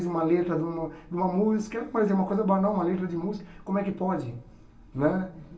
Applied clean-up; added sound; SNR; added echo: none; none; none; reverberation time 0.4 s.